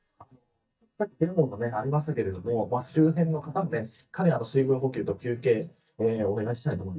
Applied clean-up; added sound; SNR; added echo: neural mask model DeepFilterNet 3.